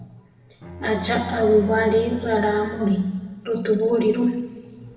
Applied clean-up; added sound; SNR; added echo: none; Bowed string instrument; 15 dB; reverberation time 1.6 s.